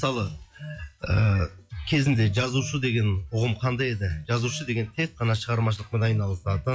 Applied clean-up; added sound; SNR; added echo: classical method log-MMSE.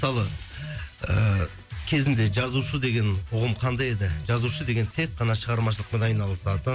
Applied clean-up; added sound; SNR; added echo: none; Telephone; 17 dB; none.